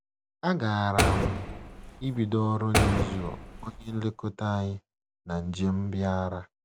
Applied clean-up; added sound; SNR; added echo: none; Door; 0 dB; none.